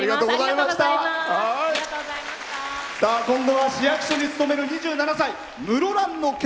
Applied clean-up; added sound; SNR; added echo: none; Gunshot, gunfire; 16 dB; none.